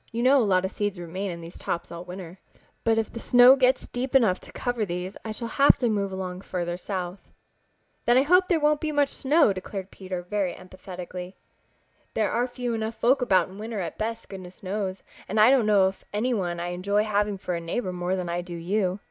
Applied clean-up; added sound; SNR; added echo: none; none; none; none.